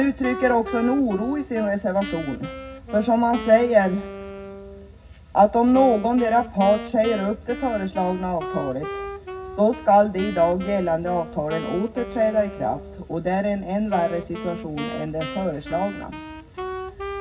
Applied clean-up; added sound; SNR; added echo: none; Wind instrument, woodwind instrument; 12 dB; reverberation time 0.4 s.